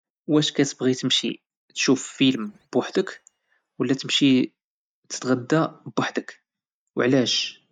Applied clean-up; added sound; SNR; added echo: neural mask model DeepFilterNet 3.